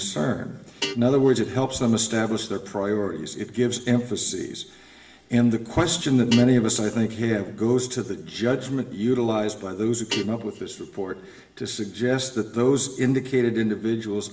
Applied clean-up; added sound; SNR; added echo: none; Guitar; 16 dB; reverberation time 0.7 s.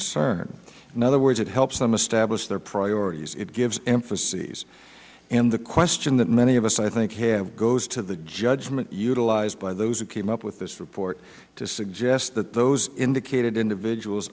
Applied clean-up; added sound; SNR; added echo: none; none; none; none.